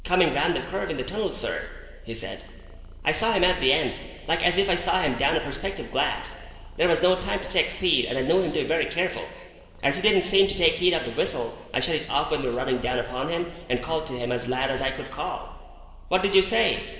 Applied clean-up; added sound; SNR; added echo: none; Purr; 18 dB; reverberation time 1.9 s.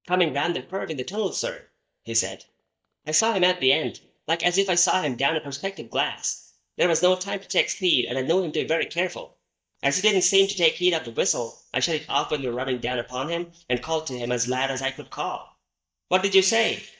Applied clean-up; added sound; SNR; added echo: neural mask model DeepFilterNet 3.